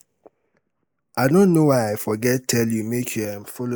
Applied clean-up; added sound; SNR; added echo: neural mask model Resemble Enhance denoiser.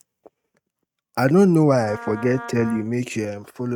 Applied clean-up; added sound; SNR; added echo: neural mask model RNNoise.